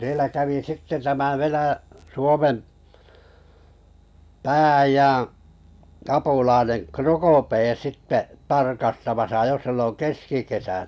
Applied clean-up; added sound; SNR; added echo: none; none; none; none.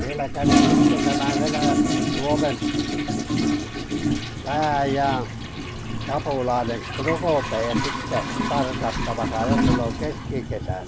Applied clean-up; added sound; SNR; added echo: none; Toilet flush; -4 dB; none.